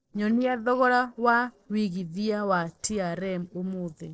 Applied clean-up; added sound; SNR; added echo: neural separator model SepFormer DNS4.